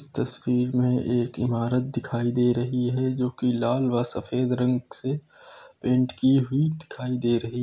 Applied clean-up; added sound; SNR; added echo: none; none; none; none.